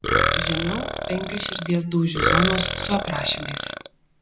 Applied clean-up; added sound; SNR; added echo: none; Burping, eructation; -1 dB; none.